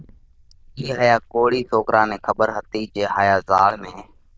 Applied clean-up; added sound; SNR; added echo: neural diffusion model UNIVERSE++.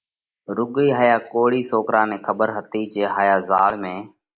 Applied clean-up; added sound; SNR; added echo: neural mask model Resemble Enhance denoiser.